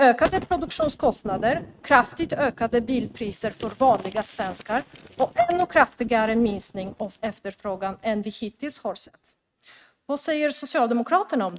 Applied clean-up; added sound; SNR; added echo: neural mask model RNNoise.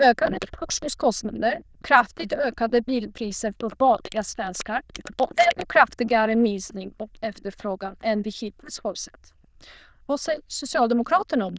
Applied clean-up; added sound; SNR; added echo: neural diffusion model UNIVERSE++.